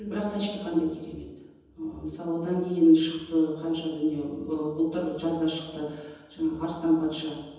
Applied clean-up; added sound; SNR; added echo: none; none; none; reverberation time 1.1 s.